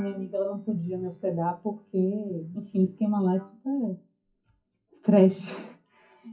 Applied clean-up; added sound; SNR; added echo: classical method WPE with log-MMSE.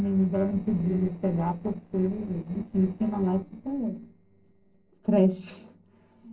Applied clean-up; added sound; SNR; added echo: neural separator model SepFormer DNS4.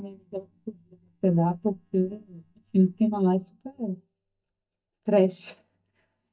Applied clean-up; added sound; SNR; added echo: neural mask model DeepFilterNet 3.